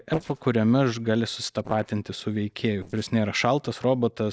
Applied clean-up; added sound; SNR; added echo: neural separator model SepFormer DNS4.